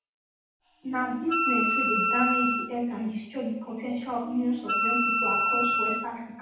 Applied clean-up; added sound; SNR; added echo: none; Wind instrument, woodwind instrument; -3 dB; reverberation time 0.8 s.